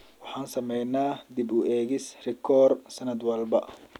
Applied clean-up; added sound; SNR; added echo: none; none; none; none.